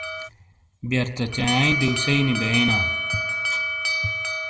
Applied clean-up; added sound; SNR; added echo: none; Alarm; 1 dB; reverberation time 1.0 s.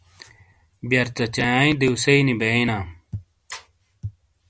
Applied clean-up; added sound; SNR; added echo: none; none; none; none.